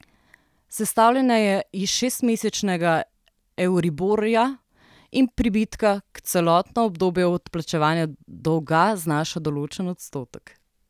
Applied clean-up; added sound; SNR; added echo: none; none; none; none.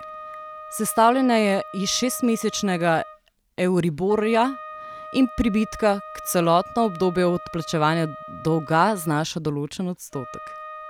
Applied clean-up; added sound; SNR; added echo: none; Wind instrument, woodwind instrument; 16 dB; none.